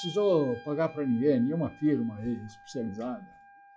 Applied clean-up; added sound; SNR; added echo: classical method log-MMSE.